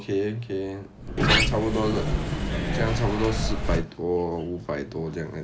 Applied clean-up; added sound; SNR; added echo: none; Sliding door; -3 dB; none.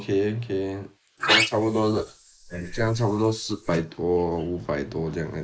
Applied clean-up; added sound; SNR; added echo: neural mask model Resemble Enhance denoiser.